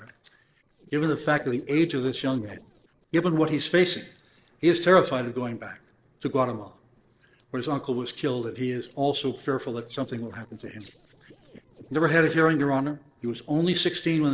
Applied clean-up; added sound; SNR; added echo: neural separator model SepFormer DNS4.